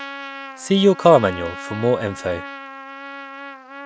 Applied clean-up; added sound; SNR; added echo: none; Trumpet; 13 dB; none.